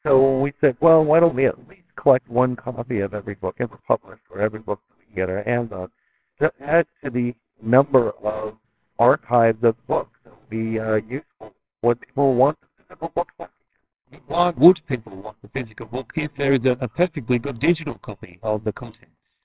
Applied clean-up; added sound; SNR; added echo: neural separator model SepFormer WHAMR!.